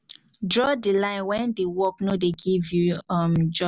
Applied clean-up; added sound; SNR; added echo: none; none; none; none.